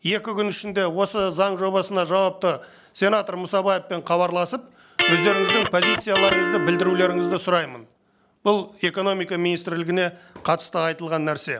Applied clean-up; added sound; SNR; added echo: none; Electric guitar; -1 dB; none.